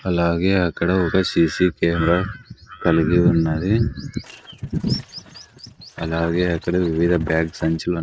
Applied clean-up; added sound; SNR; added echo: neural mask model RNNoise.